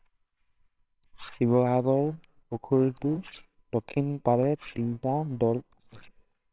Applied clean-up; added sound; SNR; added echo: neural separator model SepFormer WHAMR!.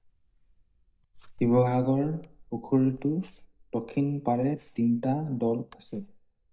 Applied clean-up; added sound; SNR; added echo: neural mask model DeepFilterNet 3.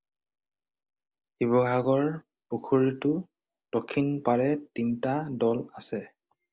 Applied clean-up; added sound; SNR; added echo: none; none; none; none.